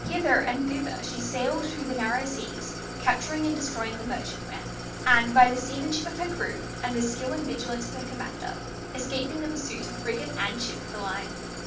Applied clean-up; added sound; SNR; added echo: none; Idling; 7 dB; reverberation time 0.4 s.